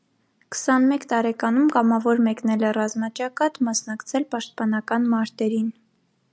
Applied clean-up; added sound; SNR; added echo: none; none; none; none.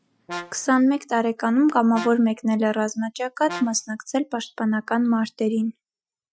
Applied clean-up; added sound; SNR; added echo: classical method Wiener filter.